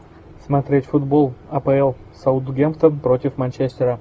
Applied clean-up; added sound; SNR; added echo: none; none; none; none.